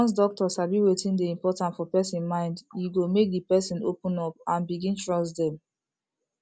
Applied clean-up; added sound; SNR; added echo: none; none; none; none.